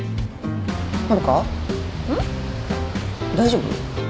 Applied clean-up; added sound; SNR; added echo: none; Boat, Water vehicle; 10 dB; none.